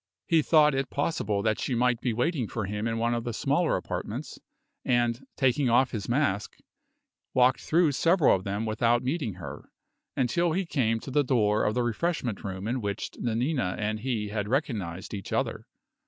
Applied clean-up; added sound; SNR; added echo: none; none; none; none.